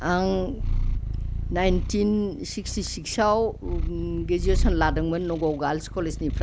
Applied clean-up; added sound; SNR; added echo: none; Purr; 2 dB; none.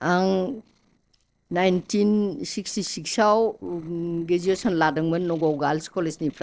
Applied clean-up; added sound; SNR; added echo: neural separator model SepFormer DNS4.